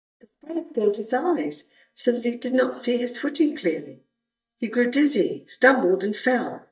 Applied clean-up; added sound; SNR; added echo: neural mask model DeepFilterNet 3.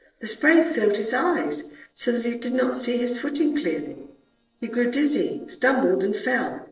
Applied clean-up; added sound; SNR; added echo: neural separator model SepFormer DNS4.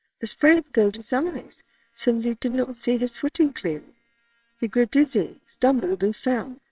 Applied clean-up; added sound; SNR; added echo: neural separator model SepFormer WHAMR!.